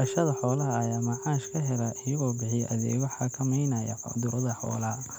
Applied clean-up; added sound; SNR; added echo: none; Keyboard (musical); 14 dB; none.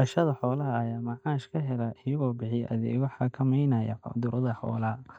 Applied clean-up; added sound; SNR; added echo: neural mask model DeepFilterNet 3.